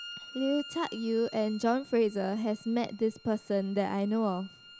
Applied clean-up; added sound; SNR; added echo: none; Bowed string instrument; 18 dB; none.